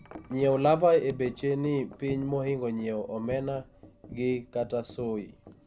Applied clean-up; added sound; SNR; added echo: none; Wind chime; 18 dB; none.